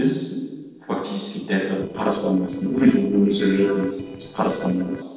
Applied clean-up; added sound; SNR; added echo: neural separator model SepFormer DNS4.